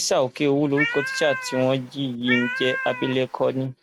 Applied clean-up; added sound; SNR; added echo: none; Cat; 6 dB; none.